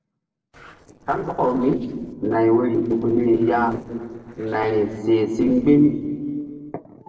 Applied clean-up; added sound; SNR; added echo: neural separator model SepFormer DNS4.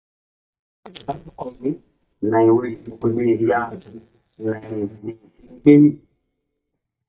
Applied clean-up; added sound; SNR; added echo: neural mask model DeepFilterNet 3.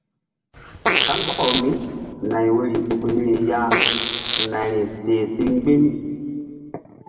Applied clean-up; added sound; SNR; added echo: none; Fart; 1 dB; reverberation time 1.9 s.